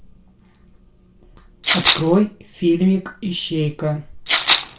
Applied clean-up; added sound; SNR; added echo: none; Rattle (instrument); -4 dB; reverberation time 0.3 s.